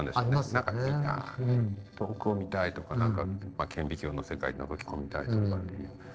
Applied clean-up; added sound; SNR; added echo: neural separator model SepFormer DNS4.